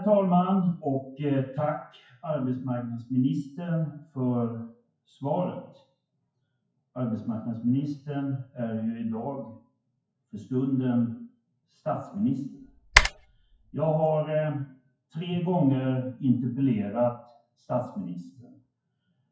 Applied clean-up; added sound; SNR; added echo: classical method WPE with log-MMSE.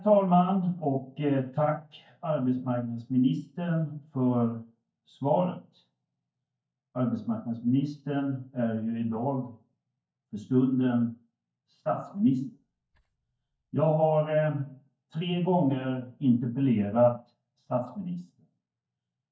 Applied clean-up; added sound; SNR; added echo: neural mask model DeepFilterNet 3.